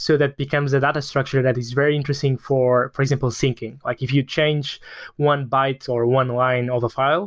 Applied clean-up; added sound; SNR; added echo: none; none; none; none.